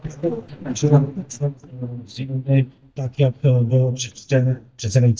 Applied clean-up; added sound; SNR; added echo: neural mask model DeepFilterNet 3.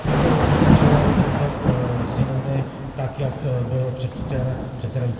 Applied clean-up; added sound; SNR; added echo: none; Thunder / Rain; -3 dB; reverberation time 2.2 s.